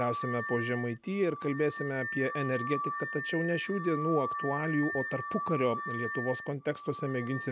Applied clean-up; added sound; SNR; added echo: none; Alarm / Car; 5 dB; none.